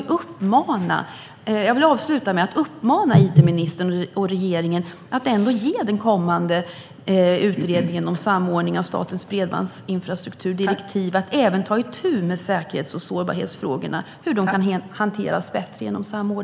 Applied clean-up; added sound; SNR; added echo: none; none; none; none.